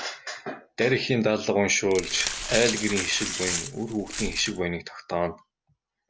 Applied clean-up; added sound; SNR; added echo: none; Glass; 5 dB; none.